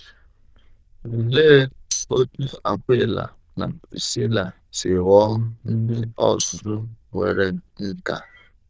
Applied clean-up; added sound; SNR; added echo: neural diffusion model UNIVERSE++.